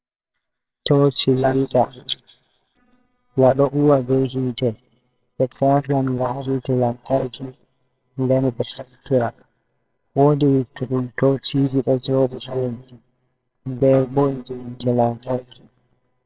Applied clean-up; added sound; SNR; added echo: neural separator model SepFormer WHAMR!.